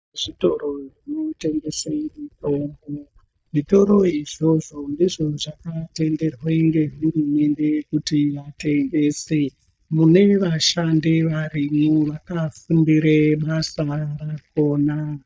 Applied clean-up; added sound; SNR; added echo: neural mask model DeepFilterNet 3.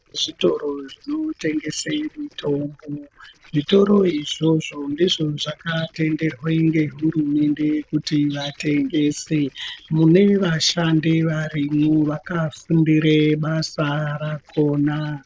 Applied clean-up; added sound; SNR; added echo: neural separator model SepFormer DNS4.